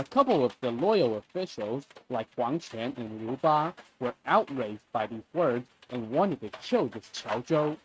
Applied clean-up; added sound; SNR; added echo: neural mask model RNNoise.